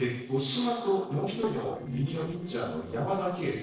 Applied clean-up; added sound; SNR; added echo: neural separator model SepFormer DNS4.